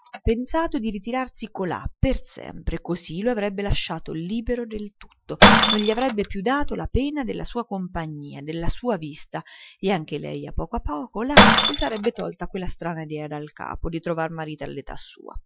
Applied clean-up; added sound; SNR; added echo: classical method Wiener filter.